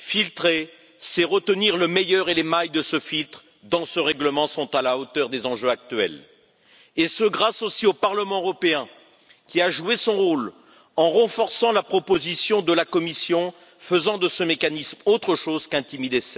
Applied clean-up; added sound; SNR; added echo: none; none; none; none.